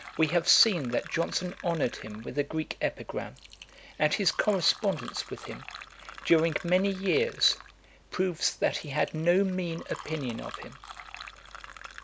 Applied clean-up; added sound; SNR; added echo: none; Fill (with liquid); 17 dB; none.